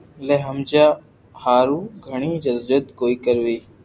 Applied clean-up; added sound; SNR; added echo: none; none; none; none.